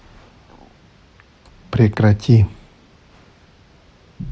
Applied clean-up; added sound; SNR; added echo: none; none; none; none.